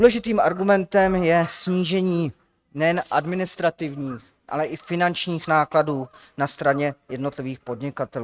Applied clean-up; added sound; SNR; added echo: neural mask model RNNoise.